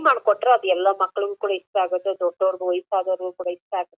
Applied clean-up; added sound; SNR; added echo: none; none; none; none.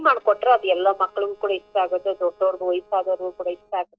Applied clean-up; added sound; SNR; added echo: neural separator model SepFormer DNS4.